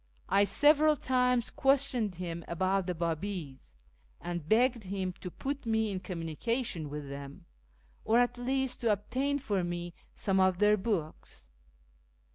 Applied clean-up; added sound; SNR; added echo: none; none; none; none.